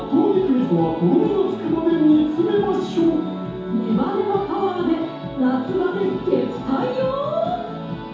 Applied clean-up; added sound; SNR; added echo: none; none; none; reverberation time 0.8 s.